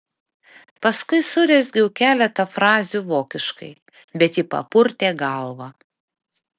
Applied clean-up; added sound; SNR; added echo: none; none; none; none.